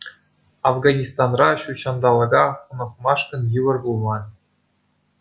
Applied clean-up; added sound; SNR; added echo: none; none; none; none.